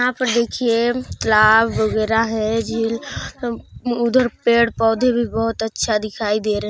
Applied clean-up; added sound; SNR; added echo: none; none; none; none.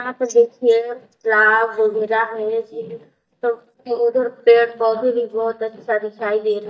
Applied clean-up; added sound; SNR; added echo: neural mask model DeepFilterNet 3.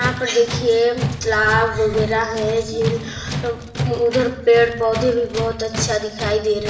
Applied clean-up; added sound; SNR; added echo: none; Tools; 8 dB; reverberation time 0.8 s.